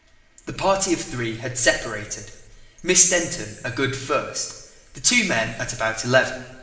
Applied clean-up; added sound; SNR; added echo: none; none; none; reverberation time 1.2 s.